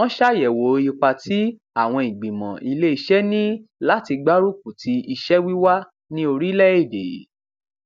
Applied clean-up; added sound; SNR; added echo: none; none; none; none.